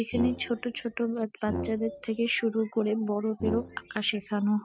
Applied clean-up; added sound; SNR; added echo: none; Brass instrument; 9 dB; none.